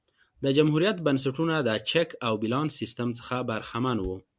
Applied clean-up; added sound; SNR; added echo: none; none; none; none.